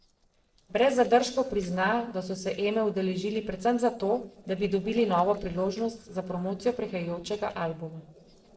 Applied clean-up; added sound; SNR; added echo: neural separator model SepFormer DNS4.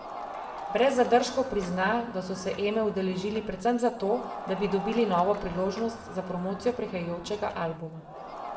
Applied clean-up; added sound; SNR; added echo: none; Crowd; 12 dB; reverberation time 0.6 s.